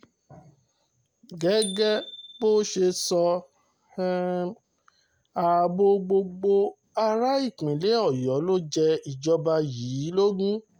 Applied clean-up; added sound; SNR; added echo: none; Bicycle bell; 17 dB; none.